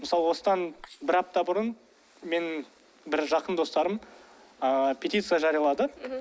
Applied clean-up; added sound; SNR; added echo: neural mask model Resemble Enhance denoiser.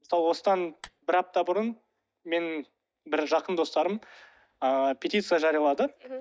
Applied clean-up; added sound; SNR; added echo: neural mask model DeepFilterNet 3.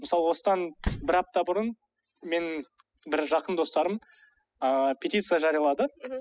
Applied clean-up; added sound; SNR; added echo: classical method spectral subtraction.